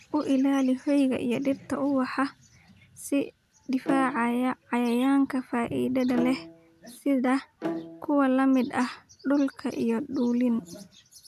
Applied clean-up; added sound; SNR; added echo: none; Bowed string instrument; 12 dB; none.